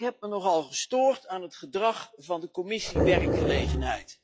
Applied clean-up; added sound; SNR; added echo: classical method log-MMSE.